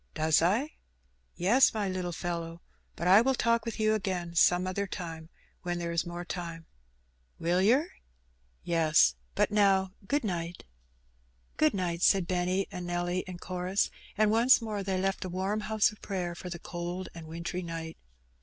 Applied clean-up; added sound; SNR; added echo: none; none; none; none.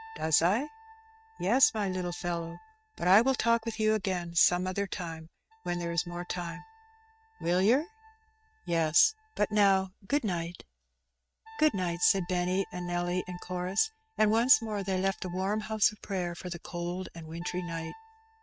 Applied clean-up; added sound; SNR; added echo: neural mask model RNNoise.